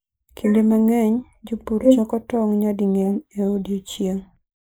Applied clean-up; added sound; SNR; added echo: neural mask model Resemble Enhance denoiser.